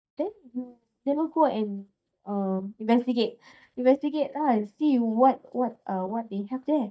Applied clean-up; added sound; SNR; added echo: neural mask model DeepFilterNet 3.